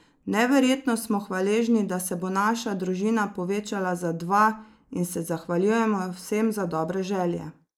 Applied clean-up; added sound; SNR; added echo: neural mask model Resemble Enhance denoiser.